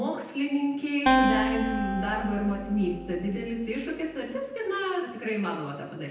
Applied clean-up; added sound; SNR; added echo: none; Acoustic guitar; 0 dB; reverberation time 0.9 s.